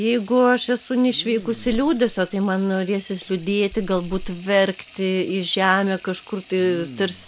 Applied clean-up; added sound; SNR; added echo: none; Sink (filling or washing) / Water tap, faucet + Respiratory sounds; 17 dB; none.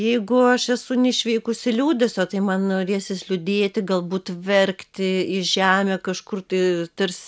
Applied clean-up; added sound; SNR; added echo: none; none; none; none.